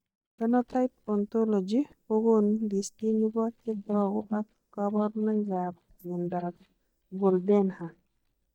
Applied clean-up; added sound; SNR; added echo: neural mask model DeepFilterNet 3.